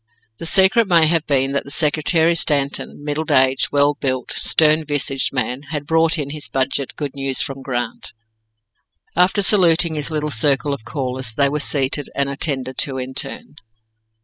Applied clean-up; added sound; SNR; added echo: classical method spectral subtraction.